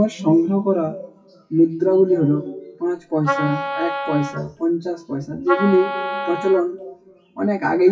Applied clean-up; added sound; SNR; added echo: classical method WPE with log-MMSE.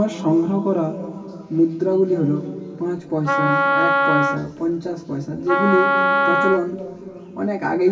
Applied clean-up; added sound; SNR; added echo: none; Wind instrument, woodwind instrument; -1 dB; reverberation time 3.0 s.